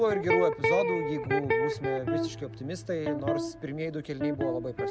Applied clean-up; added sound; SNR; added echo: none; Electric guitar; -2 dB; none.